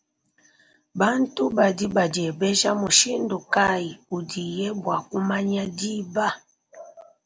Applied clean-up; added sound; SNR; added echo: none; none; none; none.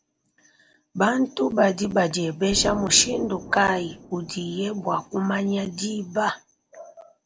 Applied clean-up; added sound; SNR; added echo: none; Explosion; 18 dB; none.